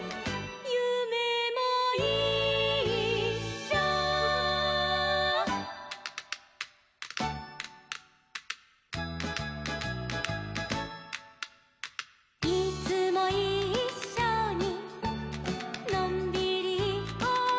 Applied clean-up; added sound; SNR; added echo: none; none; none; none.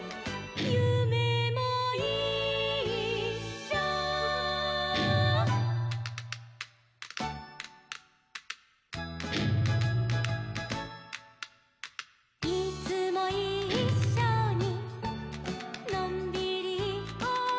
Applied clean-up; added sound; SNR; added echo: none; Guitar; 1 dB; none.